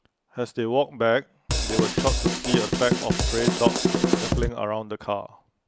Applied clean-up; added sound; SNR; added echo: none; Drum kit; -4 dB; none.